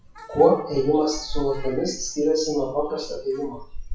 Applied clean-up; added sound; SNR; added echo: classical method WPE with log-MMSE.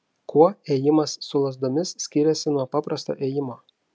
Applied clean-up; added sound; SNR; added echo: none; none; none; none.